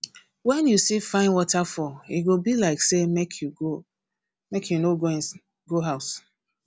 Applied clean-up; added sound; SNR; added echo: none; none; none; none.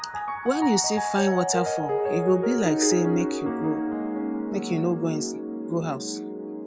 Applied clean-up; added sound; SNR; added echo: none; Piano; 1 dB; none.